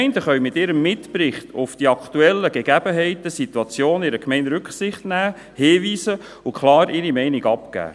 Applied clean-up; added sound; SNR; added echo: none; none; none; none.